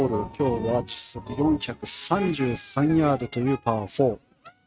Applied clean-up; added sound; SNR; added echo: neural mask model RNNoise.